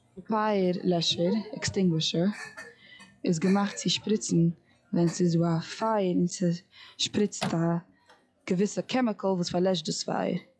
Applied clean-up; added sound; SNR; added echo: classical method log-MMSE.